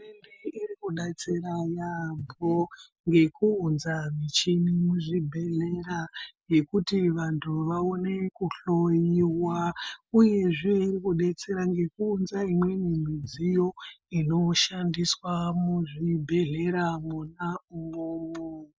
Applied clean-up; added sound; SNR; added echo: none; Breathing; 16 dB; none.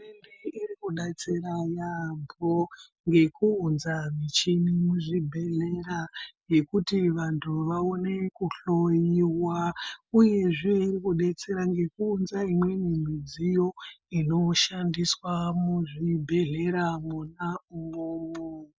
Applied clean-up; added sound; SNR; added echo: none; none; none; none.